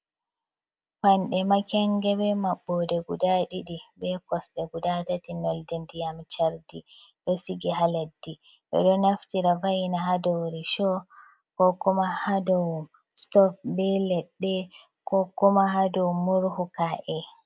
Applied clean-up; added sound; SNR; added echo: none; none; none; none.